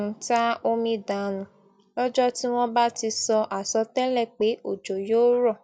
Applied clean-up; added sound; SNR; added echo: none; none; none; none.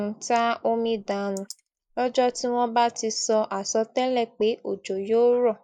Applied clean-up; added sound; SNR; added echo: neural mask model Resemble Enhance denoiser.